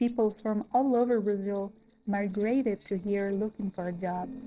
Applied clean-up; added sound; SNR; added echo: neural separator model SepFormer DNS4.